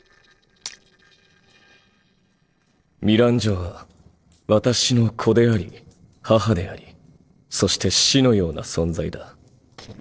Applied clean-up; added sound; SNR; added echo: neural separator model SepFormer DNS4.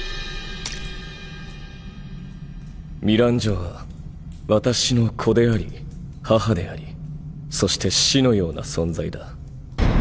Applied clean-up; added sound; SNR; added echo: none; Slam; 18 dB; none.